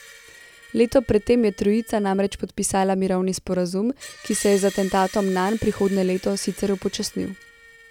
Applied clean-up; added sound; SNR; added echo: none; Screech; 20 dB; none.